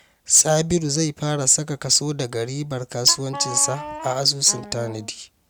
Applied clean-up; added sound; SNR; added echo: none; Wind instrument, woodwind instrument; 12 dB; none.